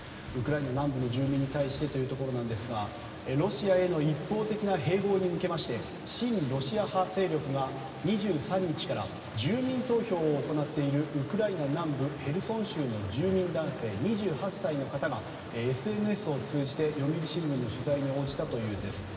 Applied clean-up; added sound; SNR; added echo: none; Boat, Water vehicle; 14 dB; reverberation time 2.7 s.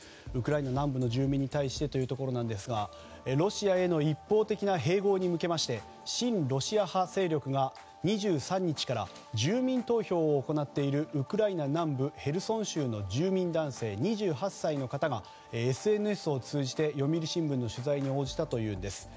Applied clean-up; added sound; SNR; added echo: none; none; none; none.